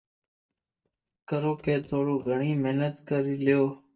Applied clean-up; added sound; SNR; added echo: neural mask model DeepFilterNet 3.